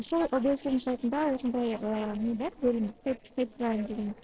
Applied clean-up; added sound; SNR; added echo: neural separator model SepFormer DNS4.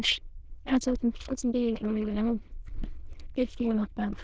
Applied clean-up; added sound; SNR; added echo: neural diffusion model UNIVERSE++.